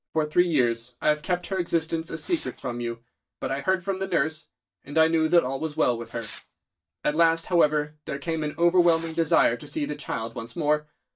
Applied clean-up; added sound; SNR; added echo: neural mask model DeepFilterNet 3.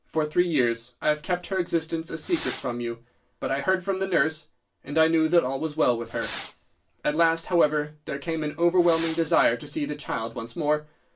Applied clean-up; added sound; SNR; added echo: none; Fireworks; 12 dB; reverberation time 0.2 s.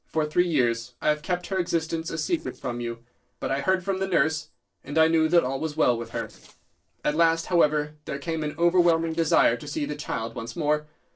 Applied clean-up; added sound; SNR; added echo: neural separator model SepFormer DNS4.